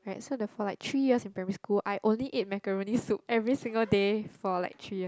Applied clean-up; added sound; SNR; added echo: none; none; none; none.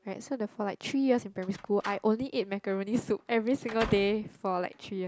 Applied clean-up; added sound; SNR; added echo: none; Slam; 15 dB; none.